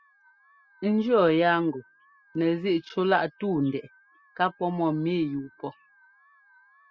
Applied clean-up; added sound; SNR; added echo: classical method spectral subtraction.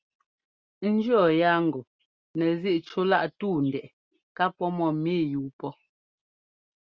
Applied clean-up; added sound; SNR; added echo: none; none; none; none.